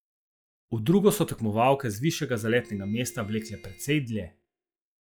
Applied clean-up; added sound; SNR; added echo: classical method log-MMSE.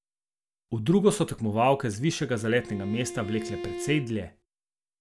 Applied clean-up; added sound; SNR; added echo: none; Bowed string instrument; 12 dB; none.